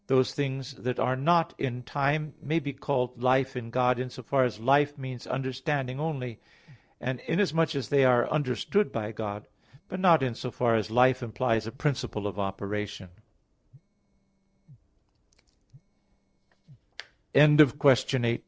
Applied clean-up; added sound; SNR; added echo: neural separator model SepFormer DNS4.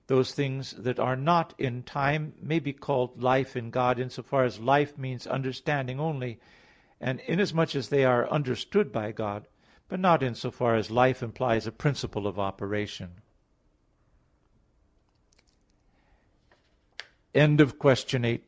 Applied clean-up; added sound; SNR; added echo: none; none; none; none.